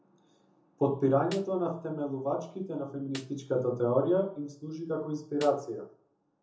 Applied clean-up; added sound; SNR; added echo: none; Snare drum; 19 dB; reverberation time 0.6 s.